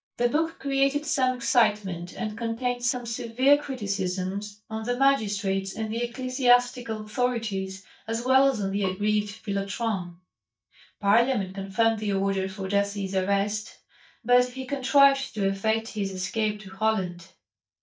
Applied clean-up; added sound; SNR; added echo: neural mask model DeepFilterNet 3.